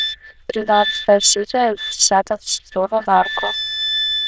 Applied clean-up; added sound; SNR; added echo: neural diffusion model UNIVERSE++.